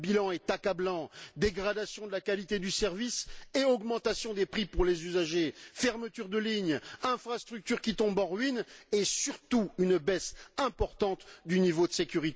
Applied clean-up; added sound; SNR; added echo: none; none; none; none.